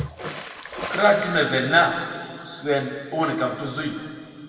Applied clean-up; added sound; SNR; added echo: none; Water / Splash, splatter; 13 dB; reverberation time 2.4 s.